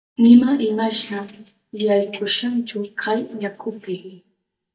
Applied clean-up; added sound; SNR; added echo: neural mask model DeepFilterNet 3.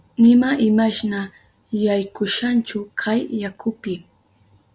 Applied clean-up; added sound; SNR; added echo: none; none; none; none.